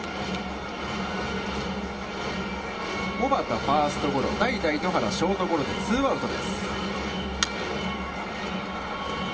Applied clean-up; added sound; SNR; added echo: none; none; none; reverberation time 1.7 s.